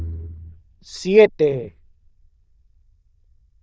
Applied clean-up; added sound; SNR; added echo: neural diffusion model UNIVERSE++.